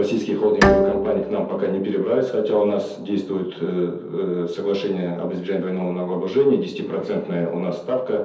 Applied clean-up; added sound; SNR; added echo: none; Bowed string instrument; 3 dB; reverberation time 0.5 s.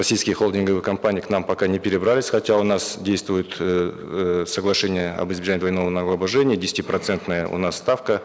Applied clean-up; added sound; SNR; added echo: none; none; none; none.